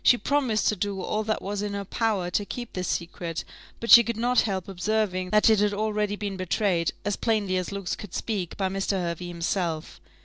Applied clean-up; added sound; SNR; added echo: none; none; none; none.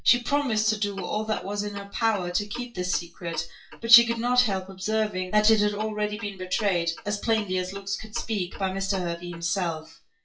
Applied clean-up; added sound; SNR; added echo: classical method WPE with log-MMSE.